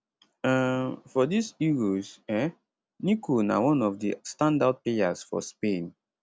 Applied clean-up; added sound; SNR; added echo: none; none; none; none.